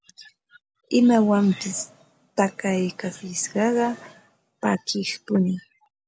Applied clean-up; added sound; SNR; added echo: none; none; none; none.